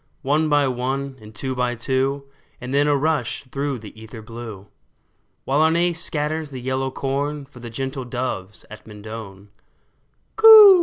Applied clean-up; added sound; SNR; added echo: none; none; none; none.